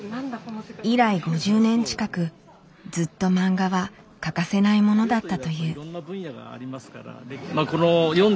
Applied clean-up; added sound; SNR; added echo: none; none; none; none.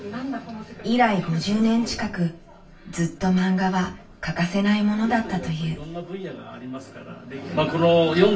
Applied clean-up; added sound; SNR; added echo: none; none; none; reverberation time 0.3 s.